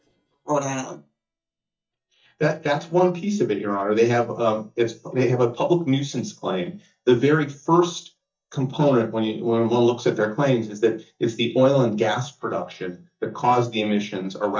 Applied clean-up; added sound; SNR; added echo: neural mask model DeepFilterNet 3.